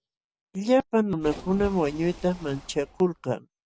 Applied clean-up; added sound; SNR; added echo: none; Splash, splatter; 15 dB; none.